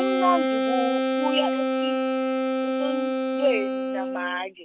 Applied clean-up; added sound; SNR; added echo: none; Wind instrument, woodwind instrument; -5 dB; none.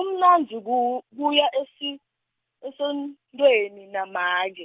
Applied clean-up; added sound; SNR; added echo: none; none; none; none.